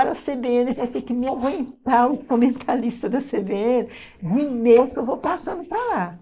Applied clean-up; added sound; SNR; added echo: neural mask model Resemble Enhance denoiser.